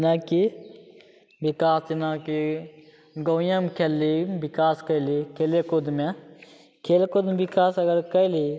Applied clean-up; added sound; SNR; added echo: none; none; none; none.